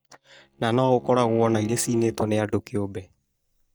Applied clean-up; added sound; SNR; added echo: neural mask model DeepFilterNet 3.